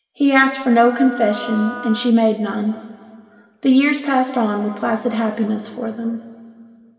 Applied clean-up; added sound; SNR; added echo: none; Wind instrument, woodwind instrument; 14 dB; reverberation time 2.0 s.